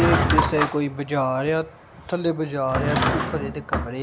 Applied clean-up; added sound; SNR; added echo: none; Drawer open or close / Wood; 0 dB; none.